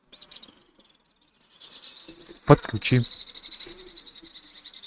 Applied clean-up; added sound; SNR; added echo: neural mask model RNNoise.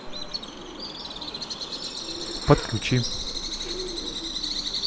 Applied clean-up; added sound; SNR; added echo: none; Bird vocalization, bird call, bird song; 3 dB; none.